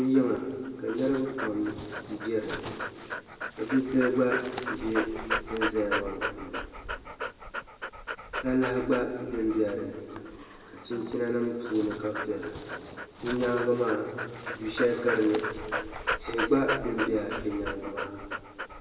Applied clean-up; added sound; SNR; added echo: none; Dog; 6 dB; reverberation time 1.8 s.